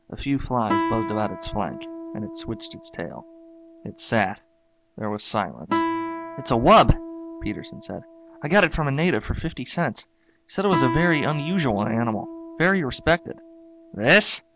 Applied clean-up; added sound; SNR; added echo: none; Guitar; 9 dB; none.